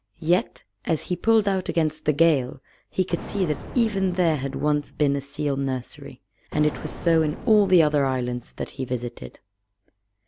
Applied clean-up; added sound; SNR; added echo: none; Explosion; 13 dB; none.